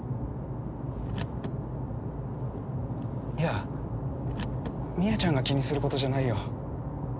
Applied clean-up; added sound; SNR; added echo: none; Car; 16 dB; none.